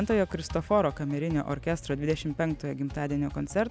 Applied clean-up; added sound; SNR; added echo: none; none; none; none.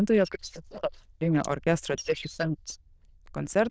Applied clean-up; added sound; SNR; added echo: neural diffusion model UNIVERSE++.